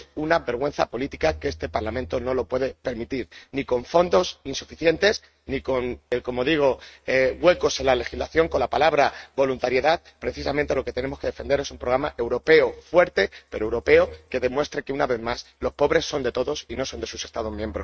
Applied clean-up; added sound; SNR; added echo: neural mask model RNNoise.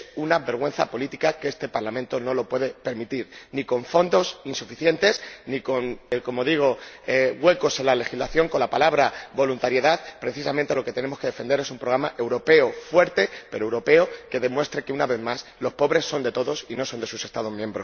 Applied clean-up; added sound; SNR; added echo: none; none; none; none.